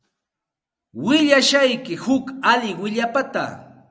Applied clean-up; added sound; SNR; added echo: none; none; none; none.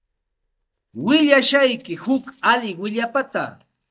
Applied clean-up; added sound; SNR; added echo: neural mask model DeepFilterNet 3.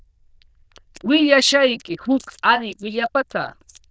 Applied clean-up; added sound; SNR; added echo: neural diffusion model UNIVERSE++.